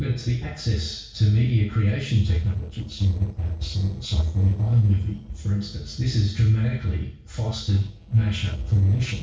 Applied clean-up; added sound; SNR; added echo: neural separator model SepFormer DNS4.